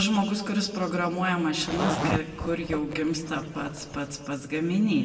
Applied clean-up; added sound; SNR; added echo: none; Zipper (clothing); 8 dB; reverberation time 1.8 s.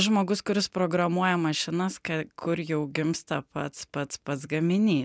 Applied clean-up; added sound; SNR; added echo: none; none; none; none.